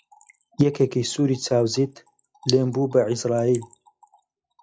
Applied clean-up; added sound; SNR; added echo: classical method log-MMSE.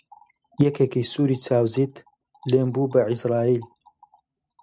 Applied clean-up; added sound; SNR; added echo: neural mask model RNNoise.